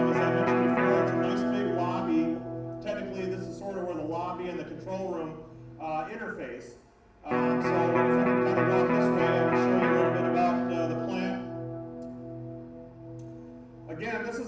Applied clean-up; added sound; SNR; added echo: none; Electric guitar; -5 dB; reverberation time 0.8 s.